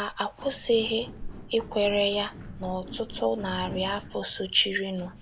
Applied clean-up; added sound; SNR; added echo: none; Walk, footsteps; 13 dB; none.